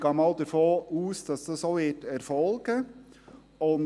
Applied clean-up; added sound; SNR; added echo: none; none; none; none.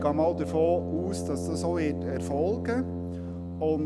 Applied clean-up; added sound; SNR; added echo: none; Brass instrument; 3 dB; none.